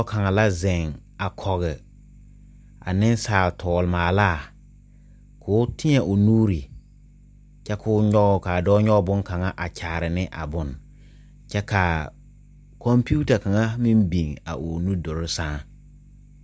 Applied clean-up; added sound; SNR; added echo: none; none; none; none.